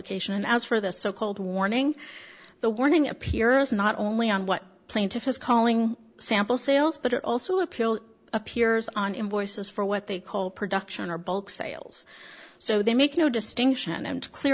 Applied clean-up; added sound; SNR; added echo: none; none; none; none.